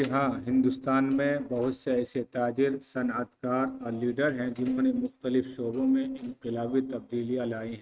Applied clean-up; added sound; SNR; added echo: neural mask model RNNoise.